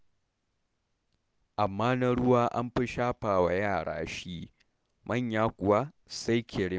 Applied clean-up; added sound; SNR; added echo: none; none; none; none.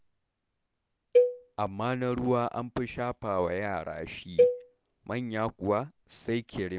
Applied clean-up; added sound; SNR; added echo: none; Cowbell; -3 dB; none.